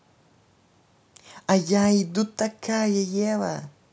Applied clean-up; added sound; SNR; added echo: none; none; none; none.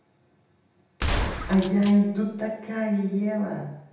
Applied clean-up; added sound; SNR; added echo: none; Gunshot, gunfire; 4 dB; reverberation time 0.9 s.